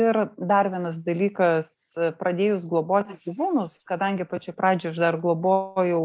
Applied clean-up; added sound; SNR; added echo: neural mask model Resemble Enhance denoiser.